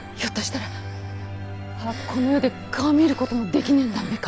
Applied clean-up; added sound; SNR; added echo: none; Breathing; 18 dB; none.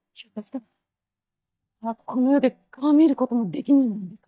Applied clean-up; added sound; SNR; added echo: neural mask model DeepFilterNet 3.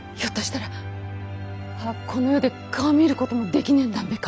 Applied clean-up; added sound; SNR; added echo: none; none; none; none.